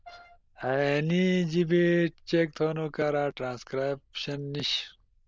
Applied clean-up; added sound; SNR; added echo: neural diffusion model UNIVERSE++.